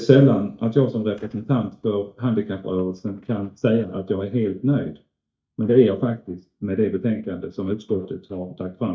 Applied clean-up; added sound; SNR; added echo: neural mask model DeepFilterNet 3.